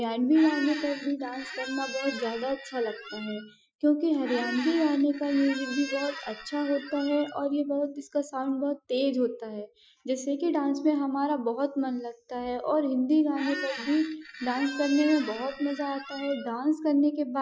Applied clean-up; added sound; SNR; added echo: classical method Wiener filter.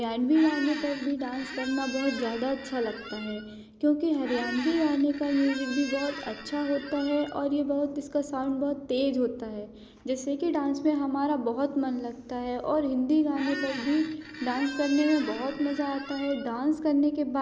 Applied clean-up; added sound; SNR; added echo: none; Squeak; 12 dB; none.